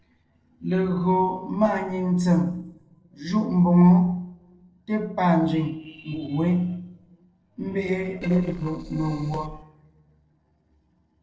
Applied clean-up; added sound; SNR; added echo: neural separator model SepFormer DNS4.